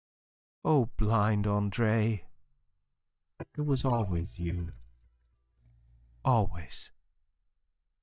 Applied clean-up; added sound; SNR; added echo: neural mask model DeepFilterNet 3.